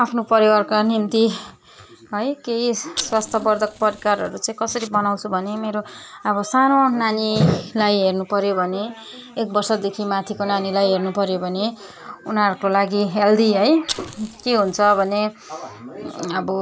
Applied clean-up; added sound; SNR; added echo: none; Fire; 14 dB; none.